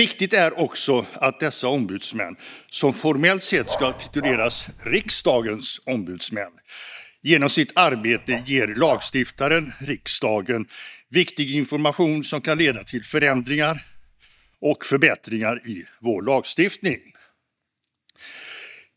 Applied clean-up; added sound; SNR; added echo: neural mask model DeepFilterNet 3.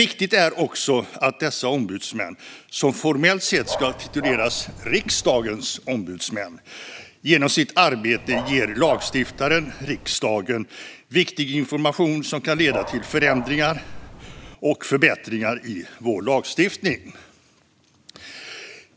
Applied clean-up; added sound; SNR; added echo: none; Dog; 10 dB; none.